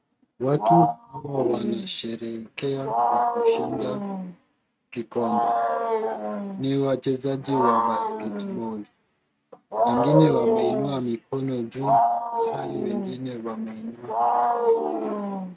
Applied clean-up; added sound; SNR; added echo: neural mask model RNNoise.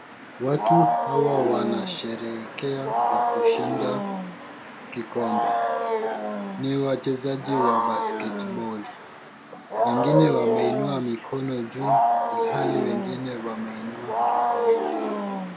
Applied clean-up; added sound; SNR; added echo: none; Wild animals; -3 dB; none.